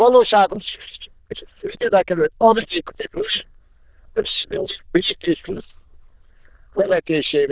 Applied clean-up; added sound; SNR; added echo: neural diffusion model UNIVERSE++.